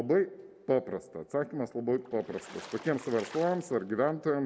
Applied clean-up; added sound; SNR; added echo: none; Water / Splash, splatter; 18 dB; none.